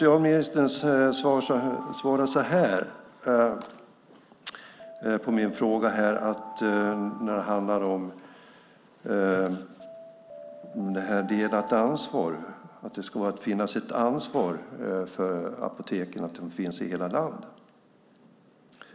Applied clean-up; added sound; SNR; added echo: none; Alarm; 18 dB; none.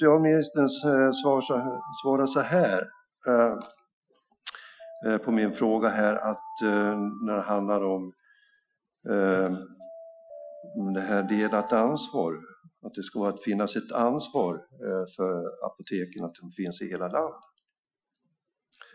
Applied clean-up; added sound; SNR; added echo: classical method Wiener filter.